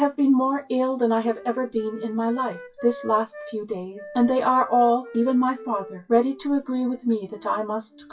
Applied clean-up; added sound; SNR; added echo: classical method WPE with log-MMSE.